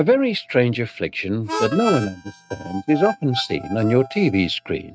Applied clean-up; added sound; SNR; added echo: neural mask model RNNoise.